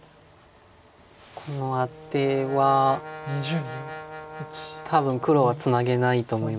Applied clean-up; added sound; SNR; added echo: none; Brass instrument; 16 dB; none.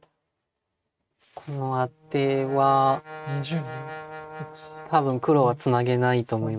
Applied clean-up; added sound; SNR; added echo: neural mask model RNNoise.